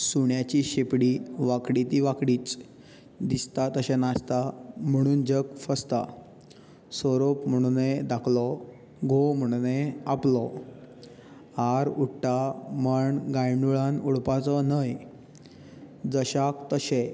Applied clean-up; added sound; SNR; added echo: none; none; none; none.